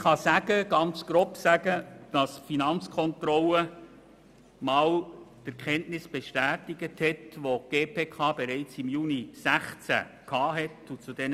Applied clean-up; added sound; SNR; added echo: none; none; none; none.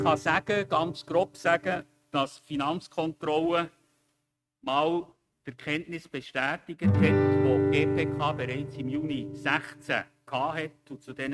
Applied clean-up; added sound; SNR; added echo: neural mask model RNNoise.